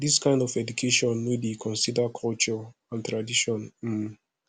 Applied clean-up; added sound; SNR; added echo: none; none; none; none.